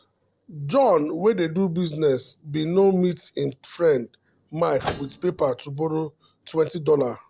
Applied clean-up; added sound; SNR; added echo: neural separator model SepFormer DNS4.